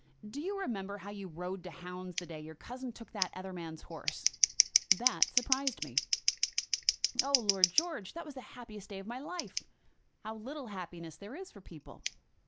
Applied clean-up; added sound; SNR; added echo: none; Scissors; -4 dB; none.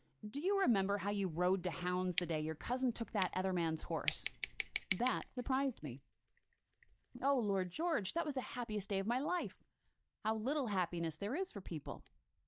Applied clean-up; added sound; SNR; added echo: neural mask model DeepFilterNet 3.